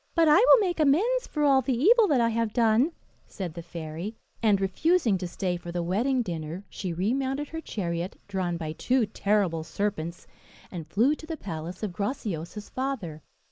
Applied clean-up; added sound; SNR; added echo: neural mask model Resemble Enhance denoiser.